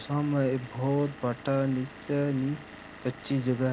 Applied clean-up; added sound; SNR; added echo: none; Engine / Vehicle; 17 dB; none.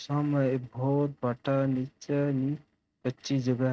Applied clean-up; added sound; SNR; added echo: neural mask model RNNoise.